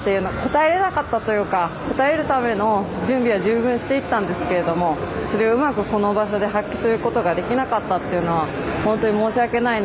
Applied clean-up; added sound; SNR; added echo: none; none; none; none.